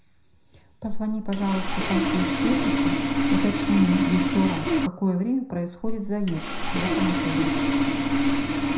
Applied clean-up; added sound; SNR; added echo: none; Sawing; -3 dB; reverberation time 0.5 s.